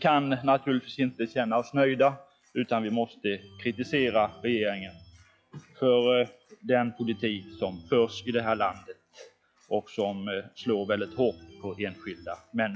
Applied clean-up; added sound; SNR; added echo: classical method log-MMSE.